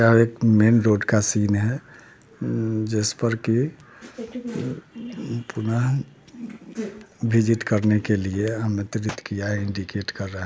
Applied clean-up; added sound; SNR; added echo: none; none; none; none.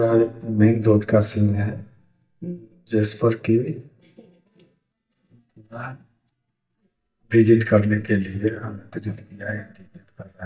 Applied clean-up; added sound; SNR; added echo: neural mask model DeepFilterNet 3.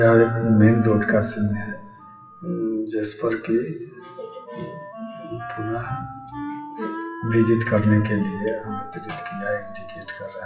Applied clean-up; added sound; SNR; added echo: classical method WPE with log-MMSE.